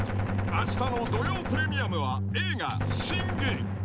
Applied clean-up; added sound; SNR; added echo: none; Gunshot, gunfire; 6 dB; none.